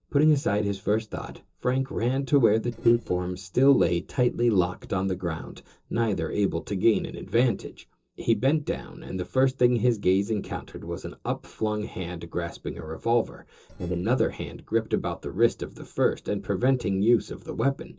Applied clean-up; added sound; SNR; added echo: neural separator model SepFormer DNS4.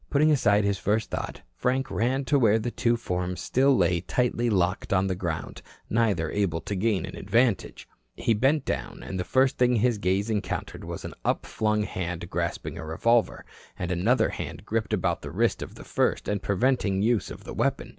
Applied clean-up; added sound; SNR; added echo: none; none; none; none.